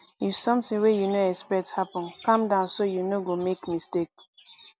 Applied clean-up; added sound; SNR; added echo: none; none; none; none.